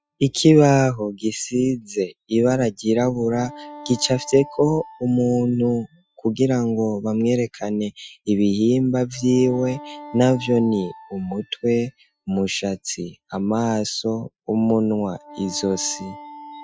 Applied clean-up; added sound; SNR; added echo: classical method Wiener filter.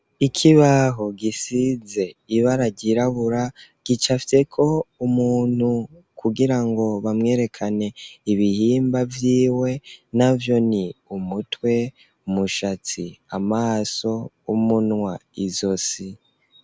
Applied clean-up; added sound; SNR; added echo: none; none; none; none.